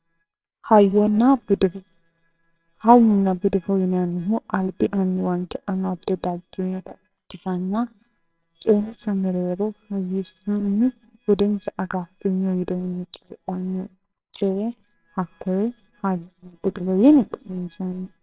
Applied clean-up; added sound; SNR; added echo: neural separator model SepFormer WHAMR!.